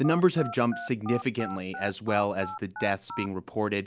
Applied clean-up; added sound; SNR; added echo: none; Telephone; 12 dB; none.